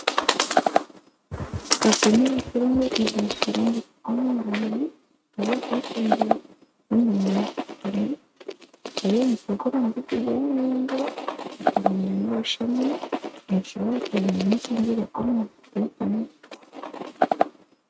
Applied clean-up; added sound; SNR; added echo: neural mask model RNNoise.